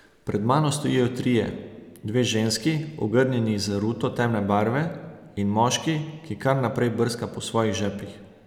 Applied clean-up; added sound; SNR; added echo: none; none; none; none.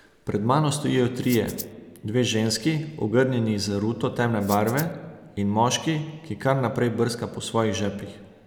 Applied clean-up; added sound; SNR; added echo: none; Rattle (instrument); 13 dB; none.